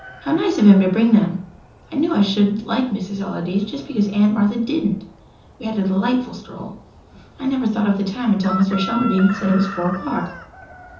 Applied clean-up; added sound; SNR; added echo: none; Chicken, rooster; 17 dB; reverberation time 0.6 s.